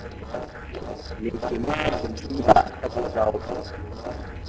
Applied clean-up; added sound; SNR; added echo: neural separator model SepFormer DNS4.